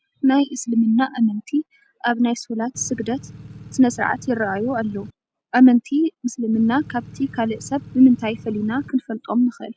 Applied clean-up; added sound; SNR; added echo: none; Engine / Truck / Car; 18 dB; none.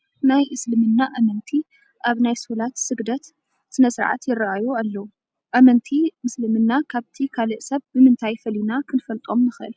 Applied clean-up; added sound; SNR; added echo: none; none; none; none.